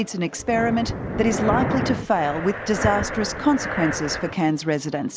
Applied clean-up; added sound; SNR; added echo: none; Breathing; 4 dB; none.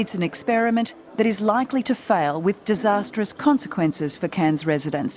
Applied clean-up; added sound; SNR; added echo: none; none; none; none.